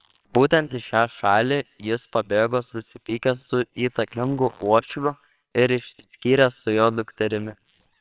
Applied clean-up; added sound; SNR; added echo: neural separator model SepFormer WHAMR!.